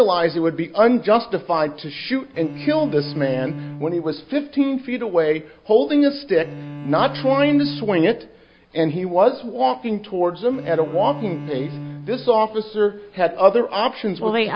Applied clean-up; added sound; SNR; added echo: none; Bowed string instrument; 15 dB; none.